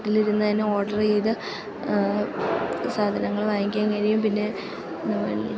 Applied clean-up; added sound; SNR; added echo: none; none; none; none.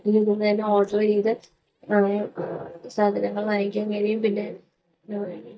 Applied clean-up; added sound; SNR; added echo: neural mask model DeepFilterNet 3.